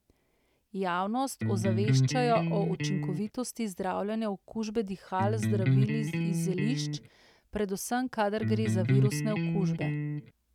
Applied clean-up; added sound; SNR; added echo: none; Electric guitar; -4 dB; none.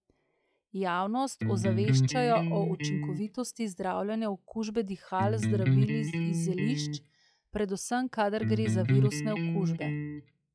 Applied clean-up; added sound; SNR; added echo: classical method log-MMSE.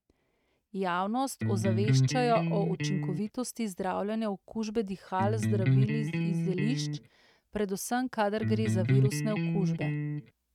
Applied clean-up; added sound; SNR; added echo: neural mask model RNNoise.